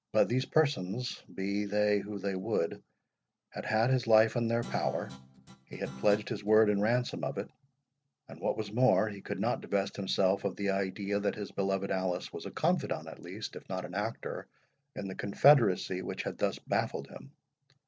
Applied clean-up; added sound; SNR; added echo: neural separator model SepFormer DNS4.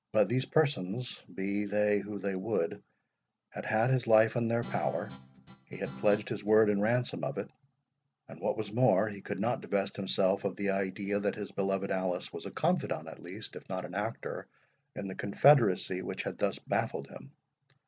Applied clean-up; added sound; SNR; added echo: none; Guitar; 16 dB; none.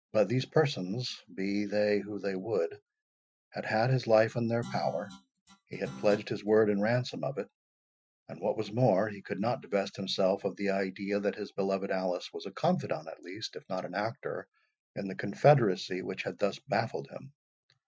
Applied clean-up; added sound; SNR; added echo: classical method Wiener filter.